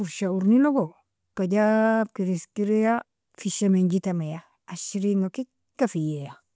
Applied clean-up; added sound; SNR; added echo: none; none; none; none.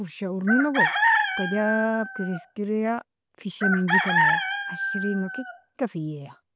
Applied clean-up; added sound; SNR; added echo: none; Chicken, rooster; -2 dB; none.